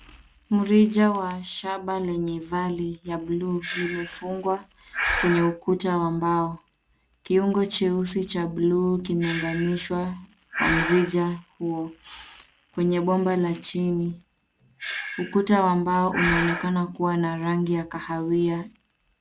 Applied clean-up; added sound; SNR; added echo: none; Breathing; 11 dB; none.